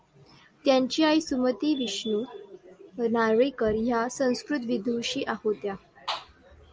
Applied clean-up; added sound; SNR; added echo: none; none; none; none.